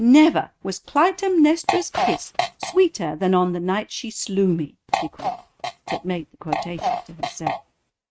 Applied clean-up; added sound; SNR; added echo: neural mask model RNNoise.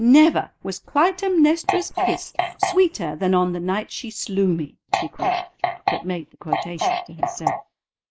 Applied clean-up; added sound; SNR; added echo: neural mask model Resemble Enhance denoiser.